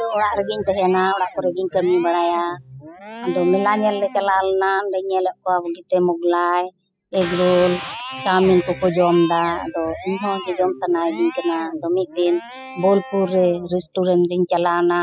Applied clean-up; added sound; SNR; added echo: classical method spectral subtraction.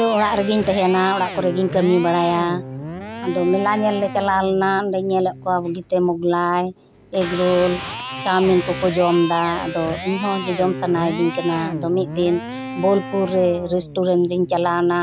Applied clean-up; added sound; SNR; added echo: none; Electric guitar; 11 dB; none.